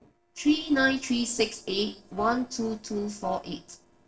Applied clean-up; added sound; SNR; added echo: neural separator model SepFormer DNS4.